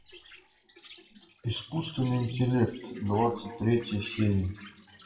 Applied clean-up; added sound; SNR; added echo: classical method WPE with log-MMSE.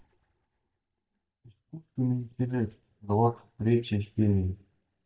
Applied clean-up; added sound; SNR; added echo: neural mask model DeepFilterNet 3.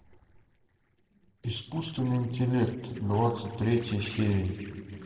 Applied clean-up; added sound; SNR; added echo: neural separator model SepFormer DNS4.